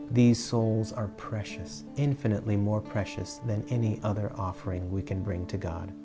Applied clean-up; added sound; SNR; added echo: none; Guitar; 15 dB; none.